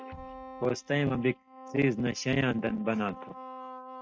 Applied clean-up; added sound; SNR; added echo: neural mask model RNNoise.